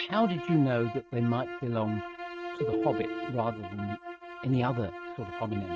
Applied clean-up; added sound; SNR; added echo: neural mask model RNNoise.